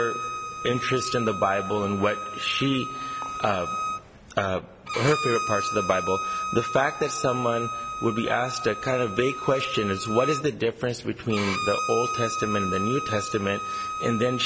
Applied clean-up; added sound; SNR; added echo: none; Bowed string instrument; 5 dB; none.